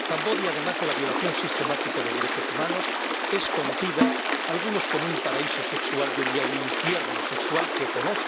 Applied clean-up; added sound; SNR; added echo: none; Stream + Snare drum; -4 dB; none.